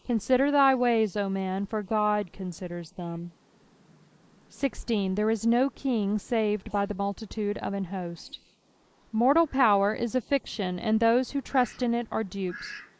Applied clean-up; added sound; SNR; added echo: neural mask model Resemble Enhance denoiser.